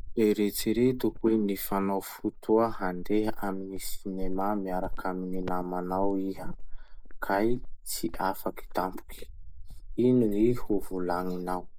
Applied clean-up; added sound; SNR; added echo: neural mask model Resemble Enhance denoiser.